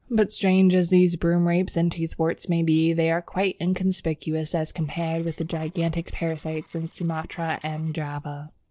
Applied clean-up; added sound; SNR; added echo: neural separator model SepFormer DNS4.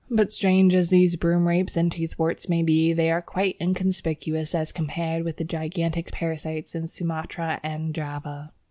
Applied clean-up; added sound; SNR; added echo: none; none; none; none.